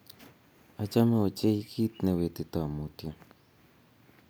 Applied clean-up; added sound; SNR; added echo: none; none; none; none.